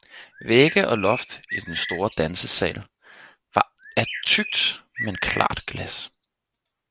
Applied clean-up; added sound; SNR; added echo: none; Bird; 10 dB; none.